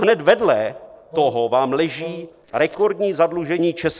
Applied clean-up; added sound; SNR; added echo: neural separator model SepFormer DNS4.